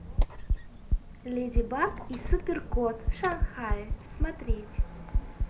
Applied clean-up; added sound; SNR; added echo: none; Squeak; 13 dB; none.